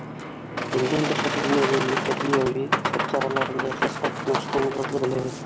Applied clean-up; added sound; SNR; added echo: none; Boat, Water vehicle; 1 dB; none.